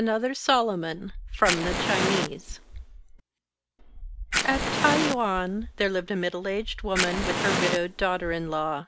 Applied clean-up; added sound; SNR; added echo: none; Fire; 2 dB; none.